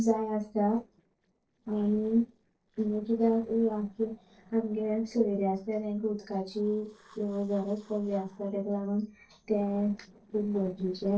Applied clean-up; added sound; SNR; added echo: neural separator model SepFormer DNS4.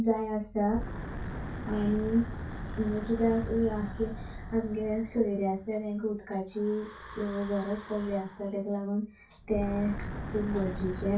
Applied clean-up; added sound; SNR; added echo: none; Wind / Breathing; 9 dB; reverberation time 0.2 s.